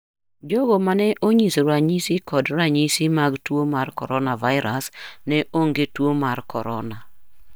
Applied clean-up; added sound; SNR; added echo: neural mask model DeepFilterNet 3.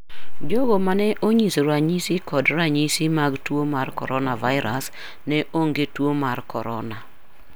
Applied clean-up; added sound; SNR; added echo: none; Knock; 19 dB; none.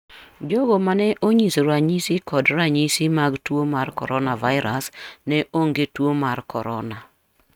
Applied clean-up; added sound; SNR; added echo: neural mask model RNNoise.